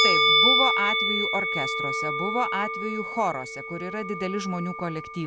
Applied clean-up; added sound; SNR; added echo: none; Musical instrument; -5 dB; none.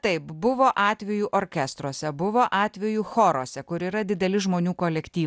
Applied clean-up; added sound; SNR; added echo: none; none; none; none.